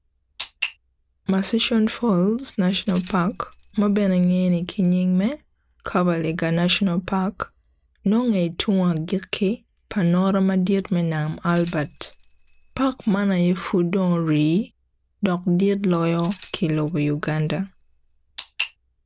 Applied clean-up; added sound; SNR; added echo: none; Tambourine; 3 dB; none.